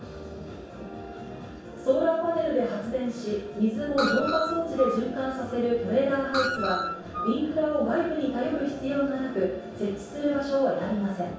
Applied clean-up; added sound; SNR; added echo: none; Screech; 4 dB; reverberation time 0.7 s.